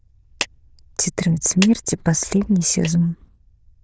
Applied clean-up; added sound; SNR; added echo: neural diffusion model UNIVERSE++.